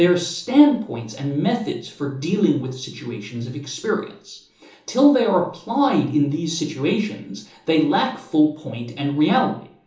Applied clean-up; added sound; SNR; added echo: none; none; none; reverberation time 1.2 s.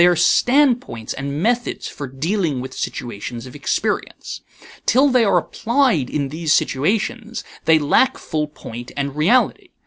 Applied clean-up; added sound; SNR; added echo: none; none; none; none.